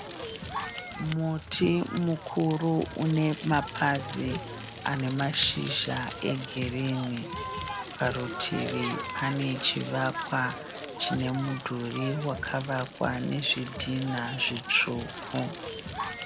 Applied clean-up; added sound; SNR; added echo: none; Crackle; 8 dB; none.